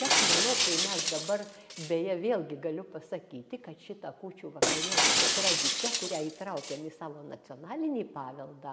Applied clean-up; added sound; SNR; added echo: none; Shatter; -4 dB; none.